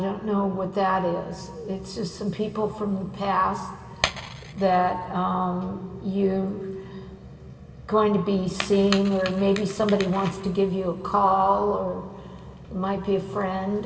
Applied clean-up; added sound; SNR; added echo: none; none; none; reverberation time 2.3 s.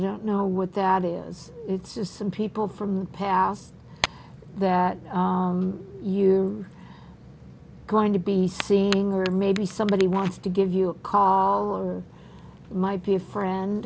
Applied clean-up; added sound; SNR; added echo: none; none; none; none.